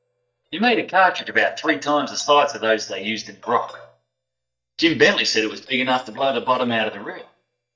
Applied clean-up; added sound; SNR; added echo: neural mask model DeepFilterNet 3.